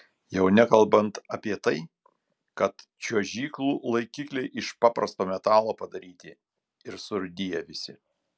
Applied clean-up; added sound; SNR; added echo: none; none; none; none.